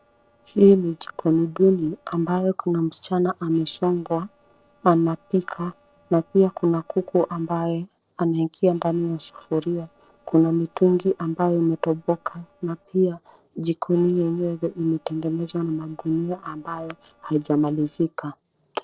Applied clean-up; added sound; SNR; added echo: neural separator model SepFormer DNS4.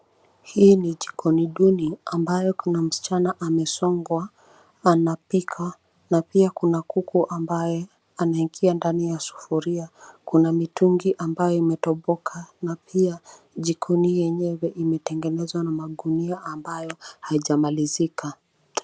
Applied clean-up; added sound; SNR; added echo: none; none; none; none.